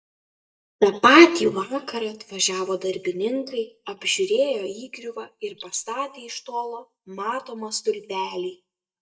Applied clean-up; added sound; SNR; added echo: neural mask model DeepFilterNet 3.